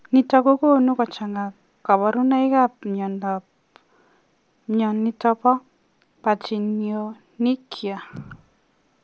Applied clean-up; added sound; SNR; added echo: none; none; none; none.